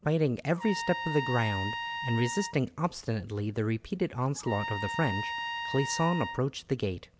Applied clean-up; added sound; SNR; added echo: none; Trumpet; 6 dB; none.